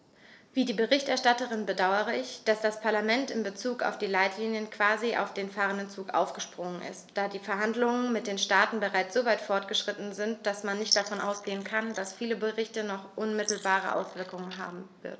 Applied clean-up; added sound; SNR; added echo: neural mask model Resemble Enhance denoiser.